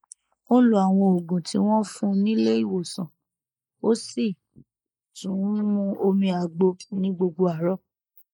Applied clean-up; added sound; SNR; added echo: neural mask model Resemble Enhance denoiser.